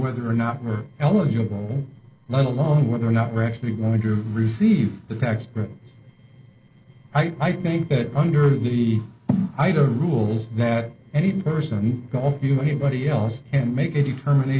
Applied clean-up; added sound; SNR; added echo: neural separator model SepFormer DNS4.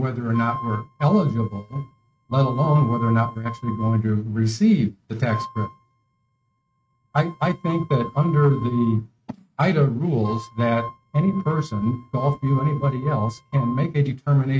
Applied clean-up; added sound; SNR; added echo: neural mask model RNNoise.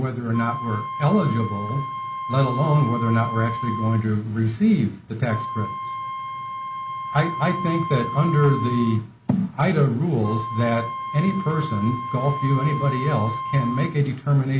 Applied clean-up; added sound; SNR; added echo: none; Wind instrument, woodwind instrument; 8 dB; none.